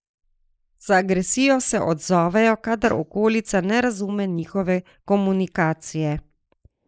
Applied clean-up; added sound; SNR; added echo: neural mask model Resemble Enhance denoiser.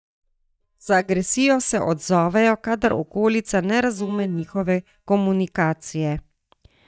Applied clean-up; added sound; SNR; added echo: neural mask model DeepFilterNet 3.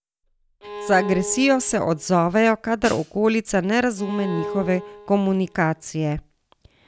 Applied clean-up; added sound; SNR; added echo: none; Bowed string instrument + Hi-hat; 13 dB; none.